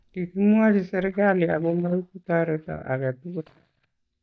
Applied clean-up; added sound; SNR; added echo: neural mask model DeepFilterNet 3.